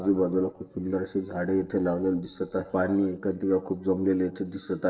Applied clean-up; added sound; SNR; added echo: neural separator model SepFormer DNS4.